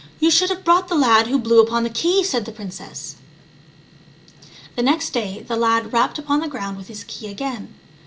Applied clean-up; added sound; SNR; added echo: none; none; none; none.